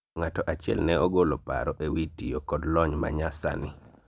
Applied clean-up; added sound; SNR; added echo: none; none; none; none.